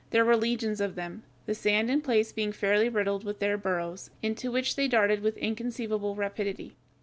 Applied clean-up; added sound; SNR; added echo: none; none; none; none.